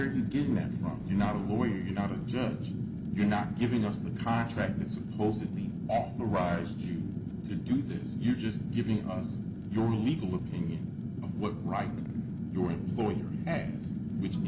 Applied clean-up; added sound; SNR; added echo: none; Fire; 2 dB; none.